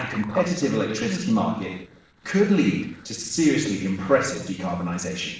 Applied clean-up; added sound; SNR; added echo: neural separator model SepFormer DNS4.